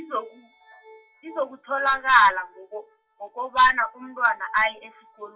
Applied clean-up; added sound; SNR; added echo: classical method WPE with log-MMSE.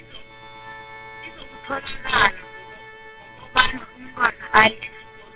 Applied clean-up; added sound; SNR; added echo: neural separator model SepFormer WHAMR!.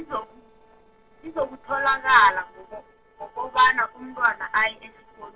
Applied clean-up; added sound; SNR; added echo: neural separator model SepFormer DNS4.